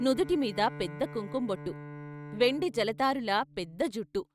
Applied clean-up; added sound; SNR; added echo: neural mask model RNNoise.